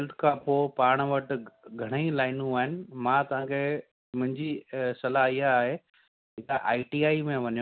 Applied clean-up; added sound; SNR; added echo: none; none; none; none.